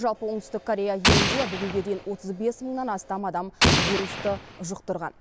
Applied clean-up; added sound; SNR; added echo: none; Explosion; -5 dB; none.